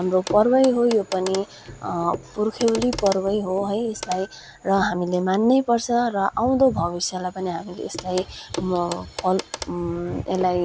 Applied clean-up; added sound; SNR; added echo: none; Clock; 14 dB; none.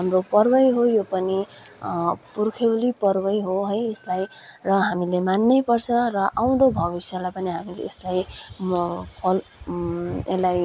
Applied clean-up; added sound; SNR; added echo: none; none; none; none.